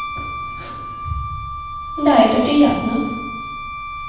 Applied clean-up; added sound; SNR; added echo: none; Wind instrument, woodwind instrument; 9 dB; reverberation time 1.2 s.